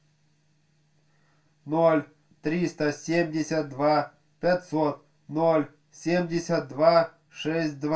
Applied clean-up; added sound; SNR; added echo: none; none; none; reverberation time 0.2 s.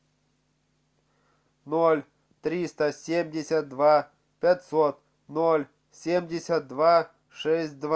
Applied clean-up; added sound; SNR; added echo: none; none; none; none.